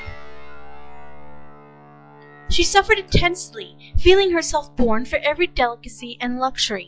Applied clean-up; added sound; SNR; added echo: classical method log-MMSE.